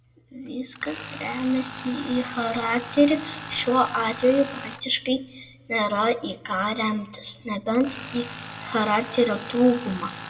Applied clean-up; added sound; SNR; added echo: none; Tools; 13 dB; reverberation time 0.8 s.